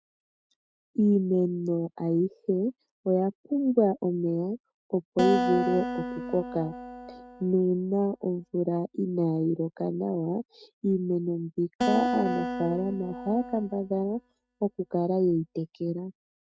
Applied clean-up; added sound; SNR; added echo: neural mask model RNNoise.